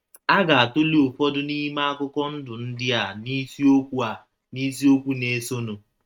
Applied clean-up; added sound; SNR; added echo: neural mask model RNNoise.